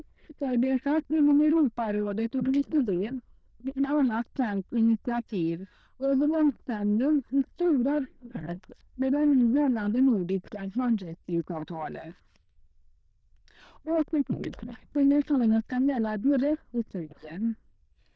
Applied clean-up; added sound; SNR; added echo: neural diffusion model UNIVERSE++.